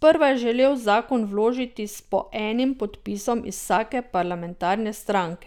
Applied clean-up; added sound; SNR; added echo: none; none; none; none.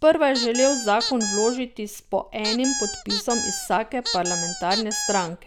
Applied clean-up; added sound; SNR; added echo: none; Squeak; 5 dB; none.